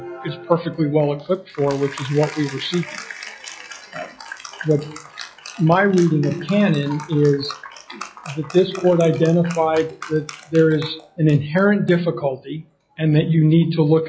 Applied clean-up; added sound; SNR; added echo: classical method log-MMSE.